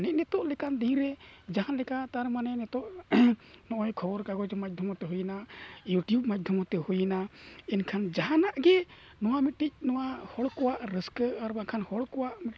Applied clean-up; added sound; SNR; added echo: none; none; none; none.